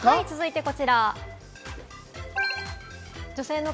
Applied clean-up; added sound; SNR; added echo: none; none; none; none.